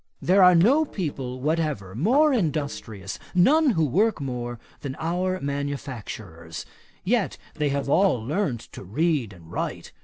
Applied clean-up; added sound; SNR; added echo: neural separator model SepFormer DNS4.